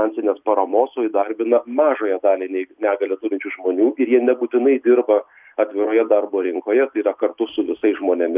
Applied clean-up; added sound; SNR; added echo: none; none; none; none.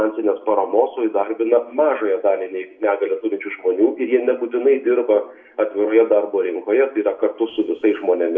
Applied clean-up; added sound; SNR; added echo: none; none; none; reverberation time 0.5 s.